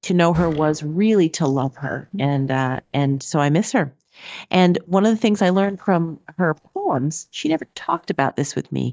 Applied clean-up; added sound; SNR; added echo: neural mask model DeepFilterNet 3.